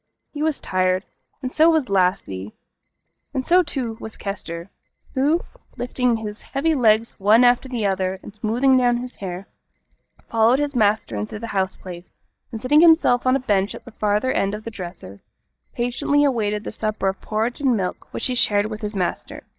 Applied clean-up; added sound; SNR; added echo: neural mask model DeepFilterNet 3.